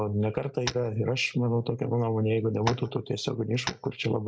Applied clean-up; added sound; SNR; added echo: neural mask model RNNoise.